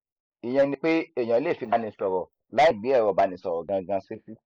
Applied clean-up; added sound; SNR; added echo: neural mask model Resemble Enhance denoiser.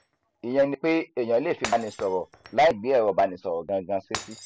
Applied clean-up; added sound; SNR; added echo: none; Shatter; 14 dB; none.